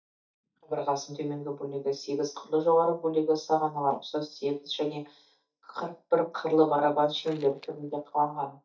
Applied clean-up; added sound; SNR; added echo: neural mask model DeepFilterNet 3.